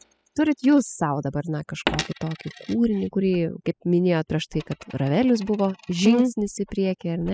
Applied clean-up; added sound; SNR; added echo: classical method spectral subtraction.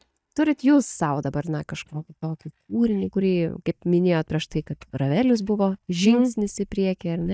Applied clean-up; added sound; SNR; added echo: neural mask model DeepFilterNet 3.